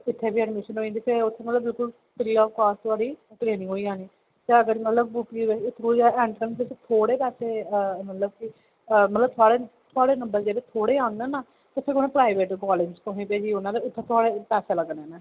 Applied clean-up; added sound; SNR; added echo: none; none; none; none.